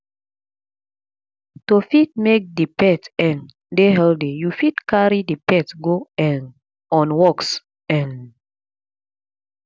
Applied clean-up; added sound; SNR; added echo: none; none; none; none.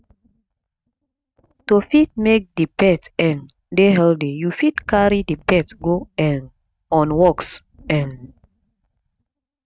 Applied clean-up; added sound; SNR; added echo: neural mask model RNNoise.